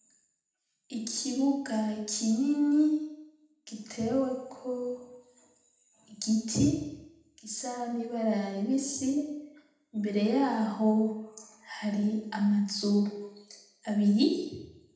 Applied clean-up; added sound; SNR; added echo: none; none; none; reverberation time 0.8 s.